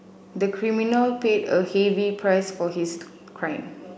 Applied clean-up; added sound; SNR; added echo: none; none; none; none.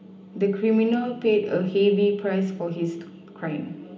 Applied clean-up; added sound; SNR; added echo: none; none; none; reverberation time 0.4 s.